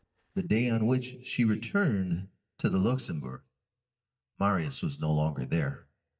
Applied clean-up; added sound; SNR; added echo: neural mask model DeepFilterNet 3.